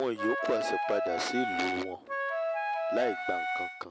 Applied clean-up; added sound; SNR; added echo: none; Wind instrument, woodwind instrument; -2 dB; none.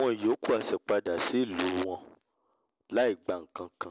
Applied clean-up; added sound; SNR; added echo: none; none; none; none.